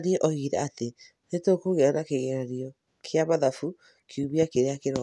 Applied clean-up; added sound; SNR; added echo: none; none; none; none.